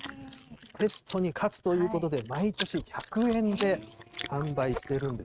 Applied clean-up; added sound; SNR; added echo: neural mask model RNNoise.